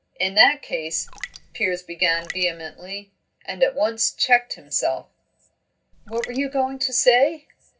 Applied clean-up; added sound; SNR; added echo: none; Raindrop; 15 dB; reverberation time 0.4 s.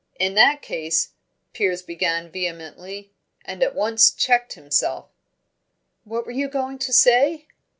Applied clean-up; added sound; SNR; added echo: none; none; none; none.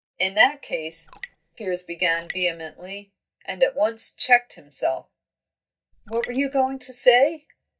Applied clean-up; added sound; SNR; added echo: neural mask model DeepFilterNet 3.